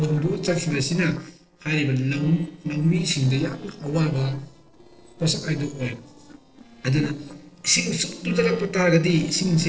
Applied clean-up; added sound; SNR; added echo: neural separator model SepFormer DNS4.